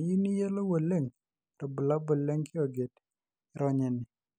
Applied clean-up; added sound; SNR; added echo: none; none; none; none.